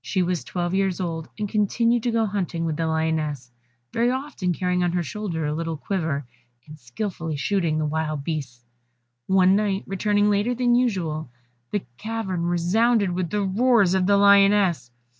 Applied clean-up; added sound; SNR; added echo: none; none; none; none.